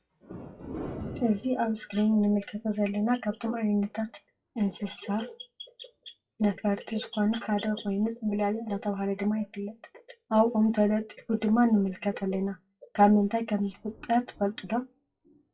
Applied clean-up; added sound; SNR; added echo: classical method WPE with log-MMSE.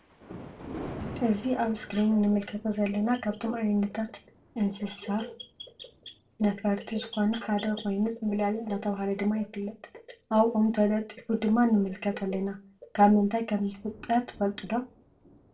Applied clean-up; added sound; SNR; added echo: none; Thunder; 20 dB; reverberation time 0.2 s.